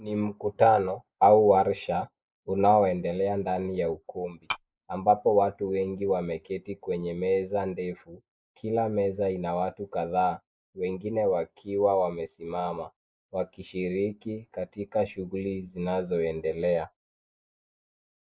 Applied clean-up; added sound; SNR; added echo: neural mask model Resemble Enhance denoiser.